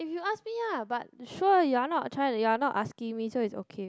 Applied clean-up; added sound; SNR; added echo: none; none; none; none.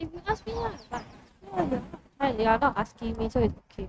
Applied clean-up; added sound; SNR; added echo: neural mask model RNNoise.